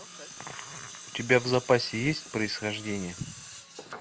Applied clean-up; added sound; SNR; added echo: none; Tools; 14 dB; none.